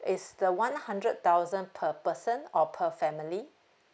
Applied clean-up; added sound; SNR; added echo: none; none; none; none.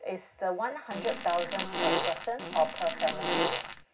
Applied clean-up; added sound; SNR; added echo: none; Fart; 0 dB; reverberation time 0.4 s.